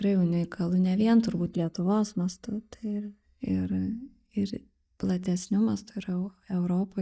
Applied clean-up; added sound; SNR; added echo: neural mask model DeepFilterNet 3.